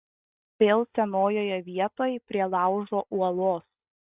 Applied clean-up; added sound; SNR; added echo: none; none; none; none.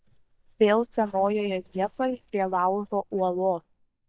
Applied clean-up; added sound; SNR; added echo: neural mask model DeepFilterNet 3.